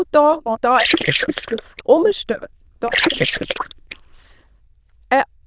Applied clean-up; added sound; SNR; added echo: neural diffusion model UNIVERSE++.